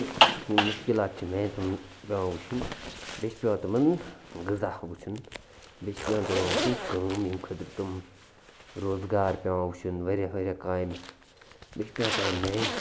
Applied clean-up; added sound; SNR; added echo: none; Zipper (clothing); 3 dB; none.